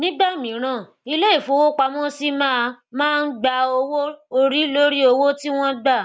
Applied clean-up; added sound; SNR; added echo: none; none; none; none.